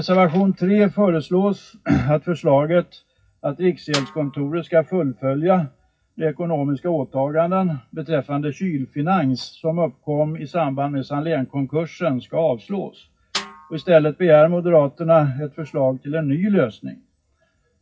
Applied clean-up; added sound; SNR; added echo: classical method WPE with log-MMSE.